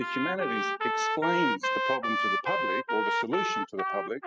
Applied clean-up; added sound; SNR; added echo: classical method spectral subtraction.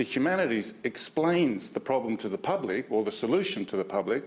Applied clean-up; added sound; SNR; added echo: none; none; none; none.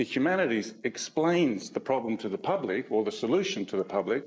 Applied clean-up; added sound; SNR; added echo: neural mask model Resemble Enhance denoiser.